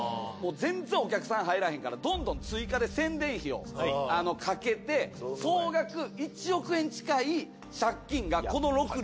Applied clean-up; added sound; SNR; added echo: none; none; none; none.